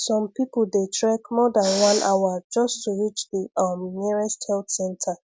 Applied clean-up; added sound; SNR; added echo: none; none; none; none.